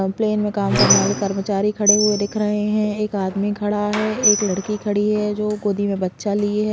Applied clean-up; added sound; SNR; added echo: none; Squeak; 5 dB; none.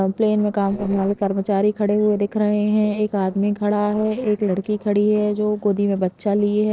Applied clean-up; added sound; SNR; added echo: neural separator model SepFormer DNS4.